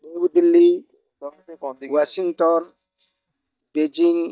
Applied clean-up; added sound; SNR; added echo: neural mask model DeepFilterNet 3.